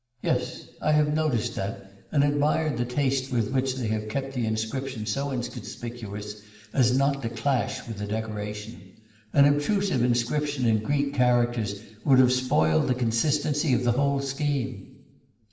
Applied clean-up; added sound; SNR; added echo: none; none; none; reverberation time 1.0 s.